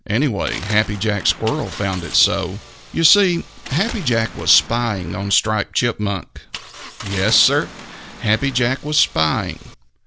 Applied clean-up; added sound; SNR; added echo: none; Engine + Waves, surf; 15 dB; none.